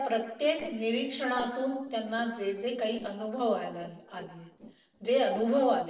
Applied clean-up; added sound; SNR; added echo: neural separator model SepFormer DNS4.